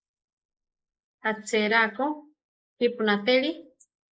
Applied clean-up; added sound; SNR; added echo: neural mask model Resemble Enhance denoiser.